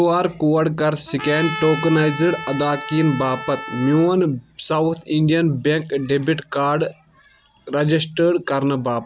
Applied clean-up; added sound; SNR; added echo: none; Trumpet; 11 dB; none.